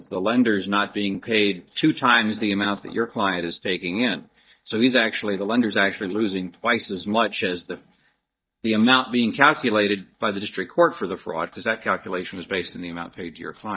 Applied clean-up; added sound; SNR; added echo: neural mask model DeepFilterNet 3.